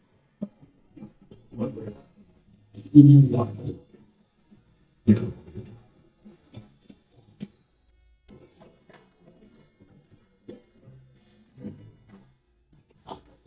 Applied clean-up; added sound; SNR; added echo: neural mask model DeepFilterNet 3.